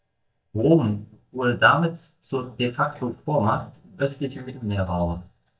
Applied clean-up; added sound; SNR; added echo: neural mask model DeepFilterNet 3.